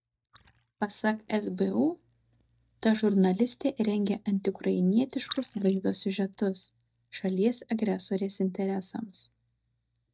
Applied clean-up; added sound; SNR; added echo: neural mask model DeepFilterNet 3.